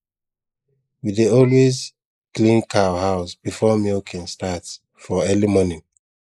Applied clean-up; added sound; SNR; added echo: neural mask model Resemble Enhance denoiser.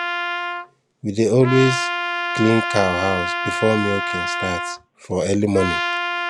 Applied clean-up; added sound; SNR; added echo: none; Trumpet; 4 dB; none.